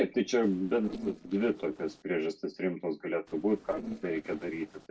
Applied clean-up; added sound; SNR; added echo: neural separator model SepFormer DNS4.